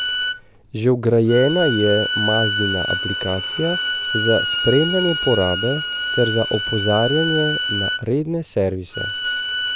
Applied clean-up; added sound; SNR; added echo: none; Bowed string instrument; 3 dB; none.